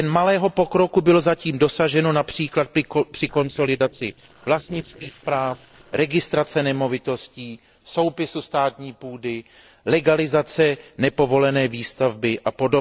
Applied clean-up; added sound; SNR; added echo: neural separator model SepFormer DNS4.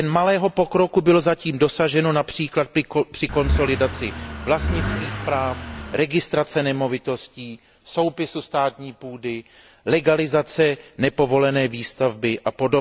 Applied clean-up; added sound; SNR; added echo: none; Accelerating, revving, vroom / Car; 5 dB; none.